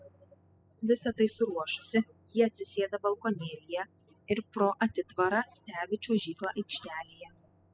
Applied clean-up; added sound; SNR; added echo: classical method spectral subtraction.